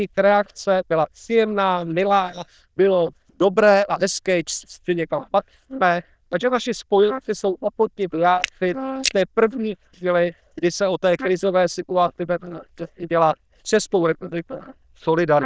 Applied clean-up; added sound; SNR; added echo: neural diffusion model UNIVERSE++.